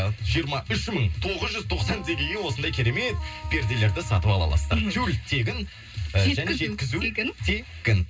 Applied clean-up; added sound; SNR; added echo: none; Wind instrument, woodwind instrument; 20 dB; reverberation time 0.2 s.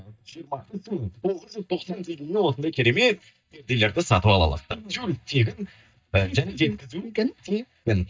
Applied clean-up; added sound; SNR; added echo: neural mask model DeepFilterNet 3.